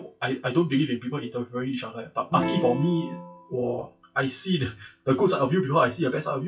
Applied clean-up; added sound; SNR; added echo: classical method WPE with log-MMSE.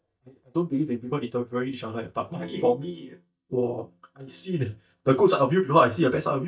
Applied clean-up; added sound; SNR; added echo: neural mask model DeepFilterNet 3.